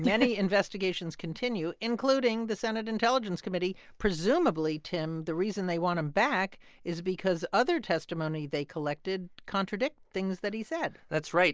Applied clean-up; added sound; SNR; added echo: none; none; none; none.